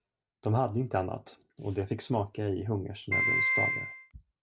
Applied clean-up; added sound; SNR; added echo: none; Piano; -5 dB; none.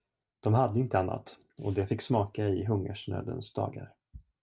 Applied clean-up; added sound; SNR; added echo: none; none; none; none.